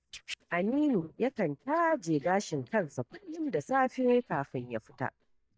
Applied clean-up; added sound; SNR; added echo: neural mask model DeepFilterNet 3.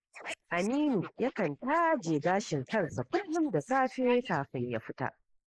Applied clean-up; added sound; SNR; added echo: neural mask model Resemble Enhance denoiser.